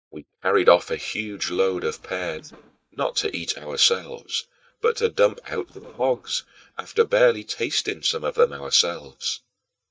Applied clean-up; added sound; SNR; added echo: neural mask model DeepFilterNet 3.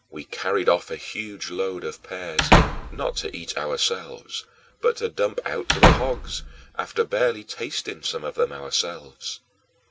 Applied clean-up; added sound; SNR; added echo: none; Slam / Wood; -4 dB; none.